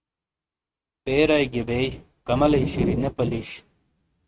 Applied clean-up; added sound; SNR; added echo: neural mask model RNNoise.